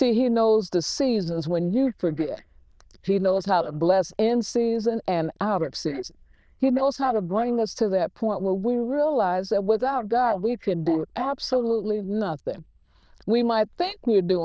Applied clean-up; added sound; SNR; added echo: neural diffusion model UNIVERSE++.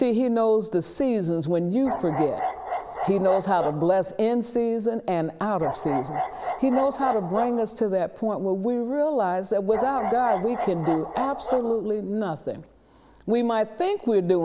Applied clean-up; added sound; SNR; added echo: none; Bark; 7 dB; none.